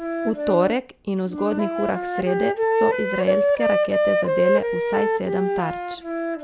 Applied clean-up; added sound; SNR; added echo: none; Wind instrument, woodwind instrument; -3 dB; none.